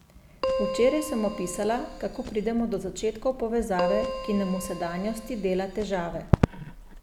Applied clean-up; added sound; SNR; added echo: none; Keyboard (musical) + Crackle; 3 dB; none.